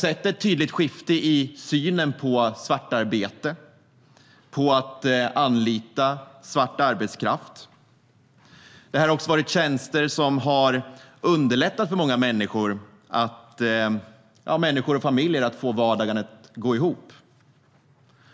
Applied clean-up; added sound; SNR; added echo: none; none; none; none.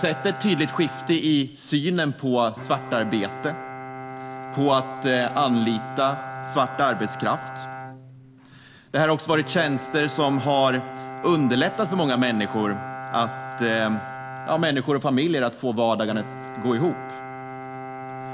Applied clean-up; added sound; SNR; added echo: none; Bowed string instrument; 11 dB; none.